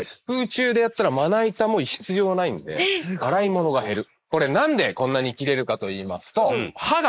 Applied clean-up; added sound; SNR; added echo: neural mask model Resemble Enhance denoiser.